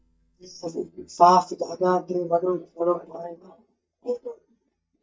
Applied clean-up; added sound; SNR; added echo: neural mask model DeepFilterNet 3.